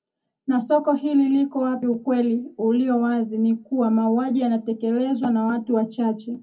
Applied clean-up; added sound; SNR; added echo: none; none; none; reverberation time 0.4 s.